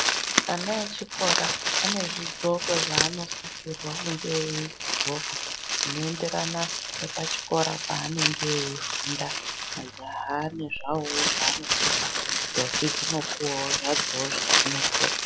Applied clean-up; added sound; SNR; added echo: none; Crumpling, crinkling; -4 dB; none.